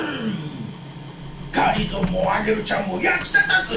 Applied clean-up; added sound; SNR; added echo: none; Printer; 9 dB; reverberation time 0.3 s.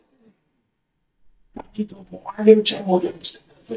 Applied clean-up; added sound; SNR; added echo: neural mask model DeepFilterNet 3.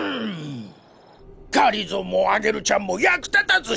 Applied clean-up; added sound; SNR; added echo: none; none; none; none.